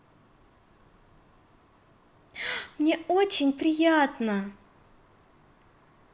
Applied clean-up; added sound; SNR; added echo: none; none; none; none.